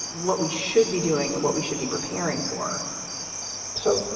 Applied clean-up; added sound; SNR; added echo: none; Cricket; 6 dB; reverberation time 2.3 s.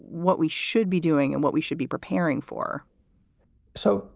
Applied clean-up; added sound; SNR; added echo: none; none; none; none.